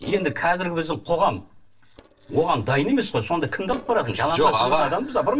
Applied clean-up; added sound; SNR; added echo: neural separator model SepFormer DNS4.